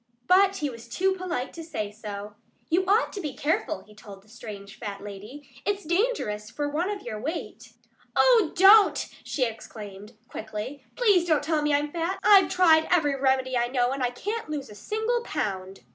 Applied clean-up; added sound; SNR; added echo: none; none; none; none.